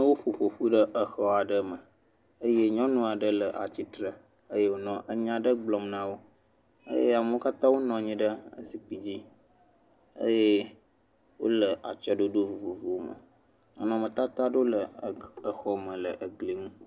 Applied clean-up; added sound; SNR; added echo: none; none; none; none.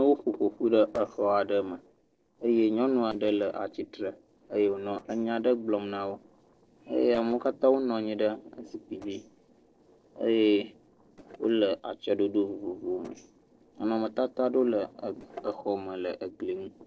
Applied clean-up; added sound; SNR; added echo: neural separator model SepFormer DNS4.